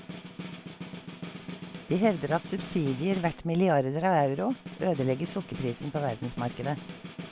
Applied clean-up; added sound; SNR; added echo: none; Snare drum; 12 dB; none.